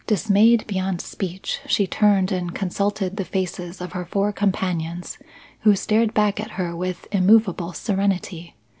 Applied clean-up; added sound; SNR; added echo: none; none; none; none.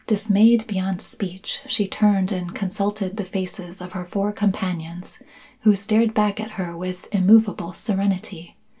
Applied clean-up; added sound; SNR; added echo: none; none; none; reverberation time 0.2 s.